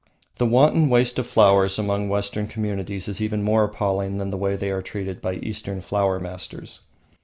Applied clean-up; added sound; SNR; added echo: none; none; none; none.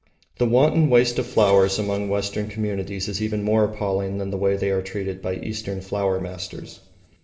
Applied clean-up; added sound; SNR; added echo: none; none; none; reverberation time 2.2 s.